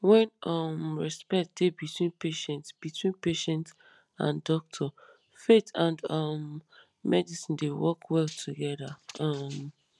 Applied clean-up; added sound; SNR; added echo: none; none; none; none.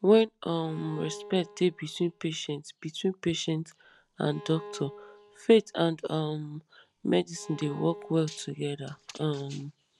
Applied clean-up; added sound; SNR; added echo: none; Bowed string instrument; 18 dB; none.